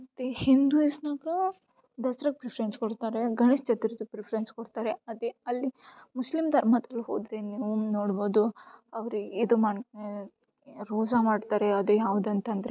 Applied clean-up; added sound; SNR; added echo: none; none; none; none.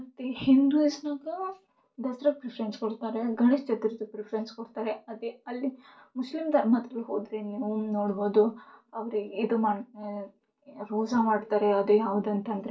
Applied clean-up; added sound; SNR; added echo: none; none; none; reverberation time 0.2 s.